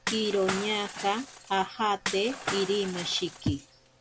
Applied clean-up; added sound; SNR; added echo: none; Shatter / Crushing; 8 dB; none.